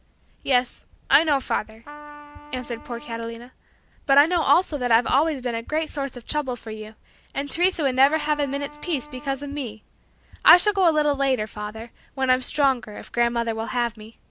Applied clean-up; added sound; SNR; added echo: none; Trumpet; 17 dB; none.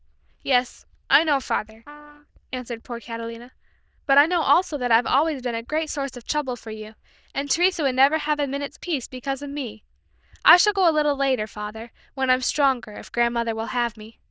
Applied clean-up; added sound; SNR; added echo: neural diffusion model UNIVERSE++.